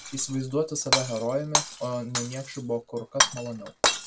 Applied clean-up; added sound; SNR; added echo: none; Shatter; -2 dB; none.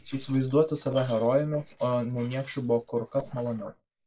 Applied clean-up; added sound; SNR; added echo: neural mask model Resemble Enhance denoiser.